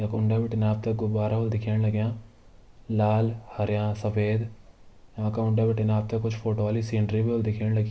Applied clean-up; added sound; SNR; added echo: none; none; none; none.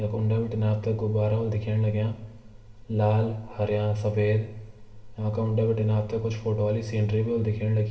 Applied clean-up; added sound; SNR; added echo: none; none; none; reverberation time 1.6 s.